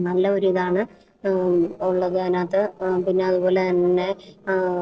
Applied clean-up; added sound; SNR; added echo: neural separator model SepFormer DNS4.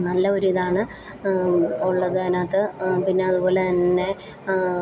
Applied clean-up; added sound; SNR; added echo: none; none; none; none.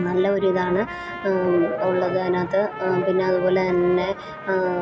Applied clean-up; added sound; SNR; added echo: none; Trumpet; 13 dB; none.